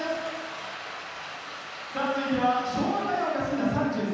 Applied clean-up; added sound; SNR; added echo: none; none; none; reverberation time 1.2 s.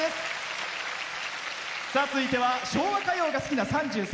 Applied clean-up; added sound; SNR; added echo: none; none; none; none.